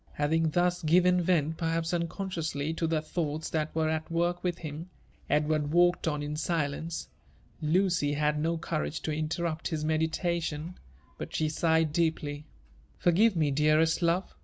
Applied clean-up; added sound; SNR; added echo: none; none; none; none.